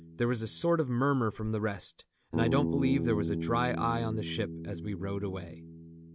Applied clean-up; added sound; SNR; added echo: none; Bass guitar; 5 dB; none.